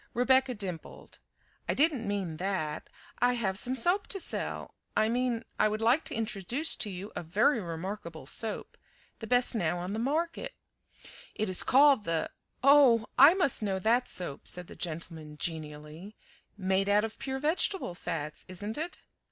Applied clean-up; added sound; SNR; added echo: none; none; none; none.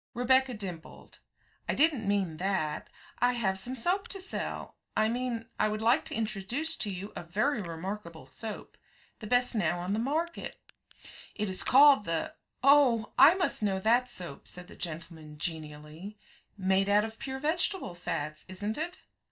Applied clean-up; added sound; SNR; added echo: neural mask model DeepFilterNet 3.